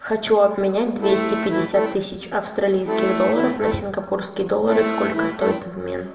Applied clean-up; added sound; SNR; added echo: none; Accordion; 2 dB; reverberation time 0.7 s.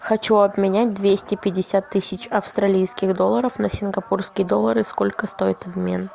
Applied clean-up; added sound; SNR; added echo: none; none; none; none.